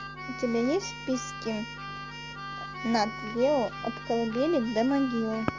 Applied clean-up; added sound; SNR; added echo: none; Keyboard (musical); 11 dB; none.